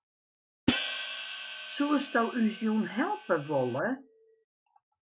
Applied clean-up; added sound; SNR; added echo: none; Hi-hat; 3 dB; none.